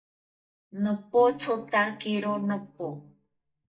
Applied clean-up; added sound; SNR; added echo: neural mask model DeepFilterNet 3.